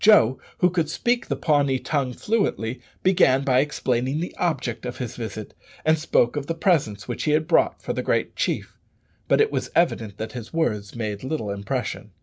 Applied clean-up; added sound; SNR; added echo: none; none; none; none.